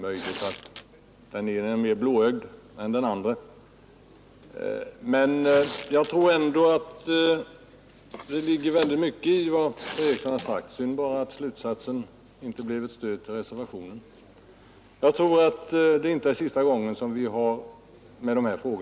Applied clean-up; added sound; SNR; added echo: none; Tearing; 8 dB; none.